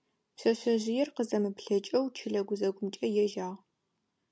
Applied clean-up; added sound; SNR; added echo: none; none; none; none.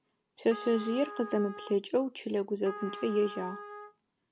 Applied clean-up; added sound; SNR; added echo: none; Trumpet; 13 dB; none.